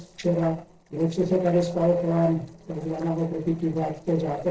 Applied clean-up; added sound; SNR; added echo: neural separator model SepFormer DNS4.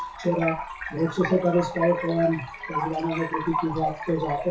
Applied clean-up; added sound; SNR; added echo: classical method WPE with log-MMSE.